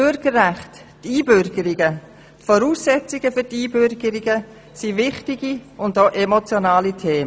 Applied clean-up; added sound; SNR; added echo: none; none; none; none.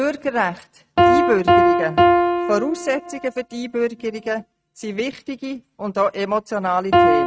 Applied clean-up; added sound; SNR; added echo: neural mask model RNNoise.